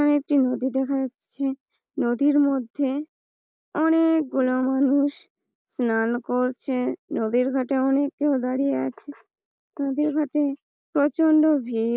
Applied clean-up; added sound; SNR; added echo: neural mask model Resemble Enhance denoiser.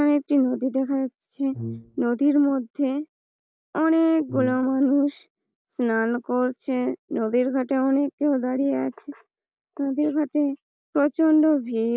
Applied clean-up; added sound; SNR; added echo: none; Brass instrument; 12 dB; none.